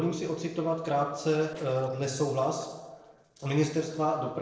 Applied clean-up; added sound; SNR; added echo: neural separator model SepFormer DNS4.